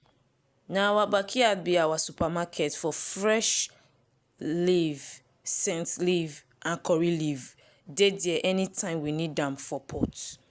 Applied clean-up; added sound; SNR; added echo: none; none; none; none.